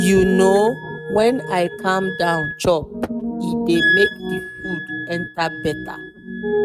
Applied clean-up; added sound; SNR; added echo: neural mask model RNNoise.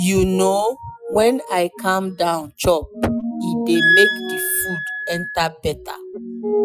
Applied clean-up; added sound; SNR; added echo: classical method Wiener filter.